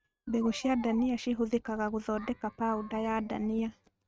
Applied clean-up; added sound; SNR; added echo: neural mask model RNNoise.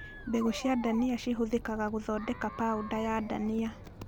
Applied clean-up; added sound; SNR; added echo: none; Chatter; 13 dB; none.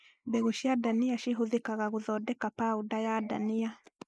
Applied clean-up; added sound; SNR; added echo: neural mask model Resemble Enhance denoiser.